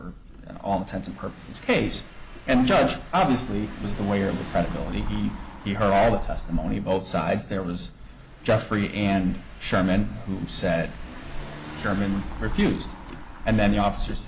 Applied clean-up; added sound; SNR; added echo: none; Engine / Car; 9 dB; none.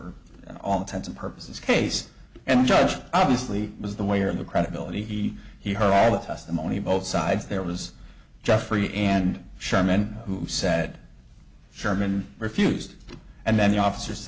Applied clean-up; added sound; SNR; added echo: none; none; none; none.